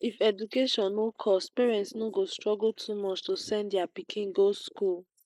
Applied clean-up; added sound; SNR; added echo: neural mask model Resemble Enhance denoiser.